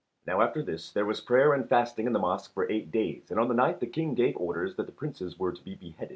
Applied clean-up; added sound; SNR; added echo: none; none; none; none.